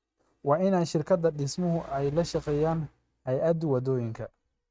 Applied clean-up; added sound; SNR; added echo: neural mask model RNNoise.